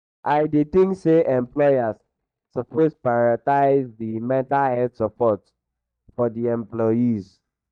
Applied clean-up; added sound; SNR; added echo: neural mask model DeepFilterNet 3.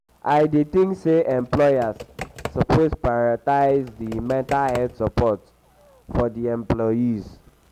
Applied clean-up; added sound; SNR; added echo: none; Computer keyboard; 15 dB; none.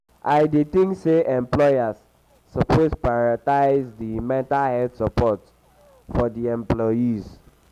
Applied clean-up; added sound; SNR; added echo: none; none; none; none.